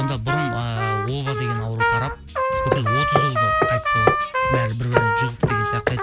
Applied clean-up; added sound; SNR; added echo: none; Hammer + Trumpet; -3 dB; none.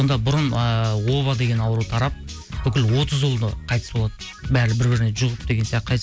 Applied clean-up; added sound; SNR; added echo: none; none; none; none.